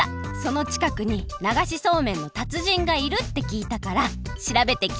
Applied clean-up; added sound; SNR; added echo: none; none; none; none.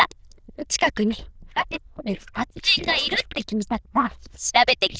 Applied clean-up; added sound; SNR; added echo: neural diffusion model UNIVERSE++.